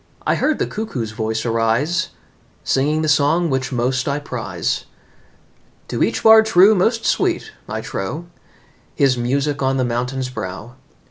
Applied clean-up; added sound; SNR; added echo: none; none; none; none.